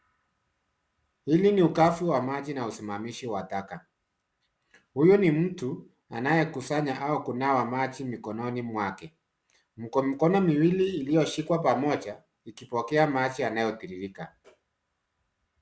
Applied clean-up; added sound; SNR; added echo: none; none; none; none.